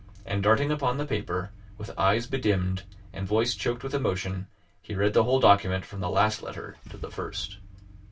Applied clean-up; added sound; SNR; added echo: none; Engine starting / Car; 19 dB; reverberation time 0.2 s.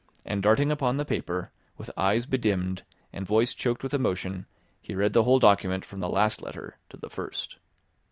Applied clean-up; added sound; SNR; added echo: none; none; none; none.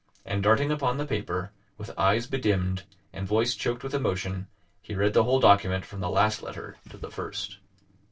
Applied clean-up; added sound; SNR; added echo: neural separator model SepFormer DNS4.